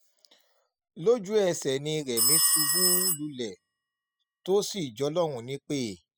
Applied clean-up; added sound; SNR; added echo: classical method spectral subtraction.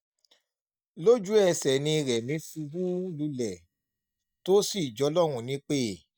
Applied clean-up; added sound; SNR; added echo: neural mask model DeepFilterNet 3.